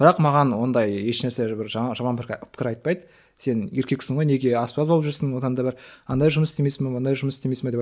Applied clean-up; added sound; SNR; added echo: none; none; none; none.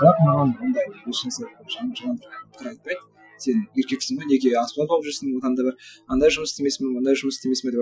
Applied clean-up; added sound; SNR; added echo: classical method Wiener filter.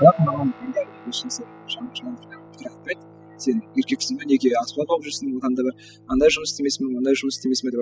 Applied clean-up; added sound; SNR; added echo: classical method spectral subtraction.